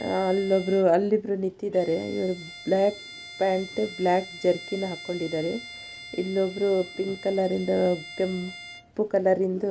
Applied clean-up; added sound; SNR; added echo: none; Bowed string instrument; 17 dB; none.